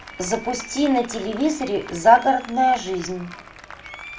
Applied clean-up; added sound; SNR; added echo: none; Applause; 18 dB; reverberation time 0.2 s.